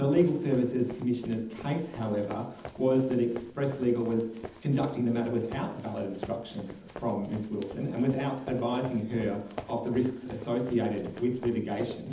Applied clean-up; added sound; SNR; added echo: none; Run; 16 dB; reverberation time 0.8 s.